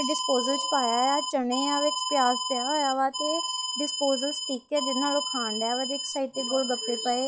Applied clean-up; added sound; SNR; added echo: classical method log-MMSE.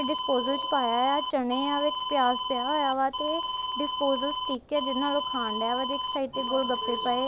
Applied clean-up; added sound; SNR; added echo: none; Alarm; 1 dB; none.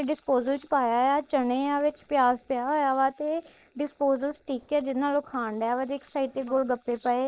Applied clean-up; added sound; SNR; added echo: neural mask model Resemble Enhance denoiser.